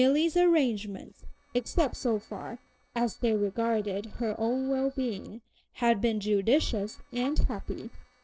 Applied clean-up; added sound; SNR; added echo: neural separator model SepFormer DNS4.